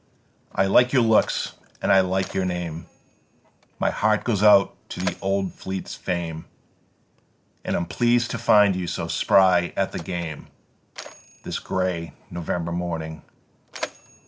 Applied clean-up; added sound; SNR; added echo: none; Mechanisms; 20 dB; none.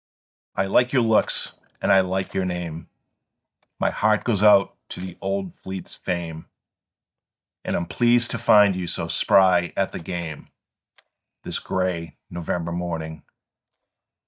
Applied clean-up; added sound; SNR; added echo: neural mask model DeepFilterNet 3.